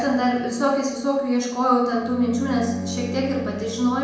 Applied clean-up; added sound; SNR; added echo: none; Bowed string instrument; 12 dB; reverberation time 0.9 s.